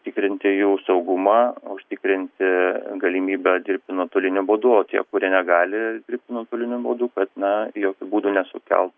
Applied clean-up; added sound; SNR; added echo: none; none; none; none.